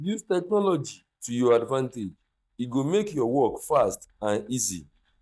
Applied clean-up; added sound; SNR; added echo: neural mask model DeepFilterNet 3.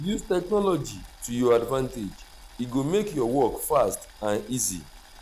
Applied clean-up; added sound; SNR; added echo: none; Boiling; 19 dB; none.